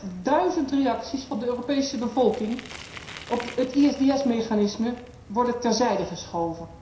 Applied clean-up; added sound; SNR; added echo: none; Bicycle; 19 dB; reverberation time 0.7 s.